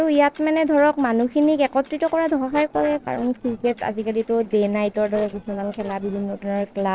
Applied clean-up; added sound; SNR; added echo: neural separator model SepFormer DNS4.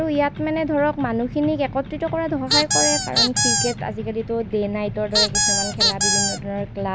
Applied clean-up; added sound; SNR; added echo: none; Squeak; -3 dB; none.